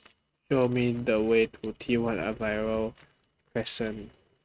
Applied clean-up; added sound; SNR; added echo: neural mask model RNNoise.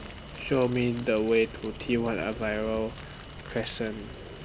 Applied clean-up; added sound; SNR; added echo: none; Fire; 13 dB; none.